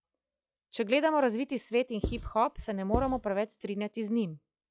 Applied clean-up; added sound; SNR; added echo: classical method log-MMSE.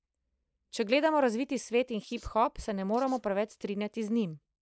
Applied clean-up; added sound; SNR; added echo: neural mask model Resemble Enhance denoiser.